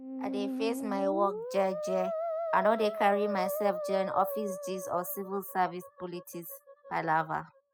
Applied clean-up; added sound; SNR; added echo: classical method spectral subtraction.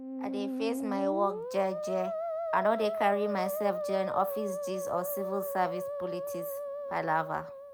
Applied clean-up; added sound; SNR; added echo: none; Musical instrument; 2 dB; none.